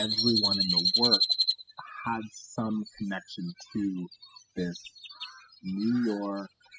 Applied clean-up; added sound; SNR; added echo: classical method spectral subtraction.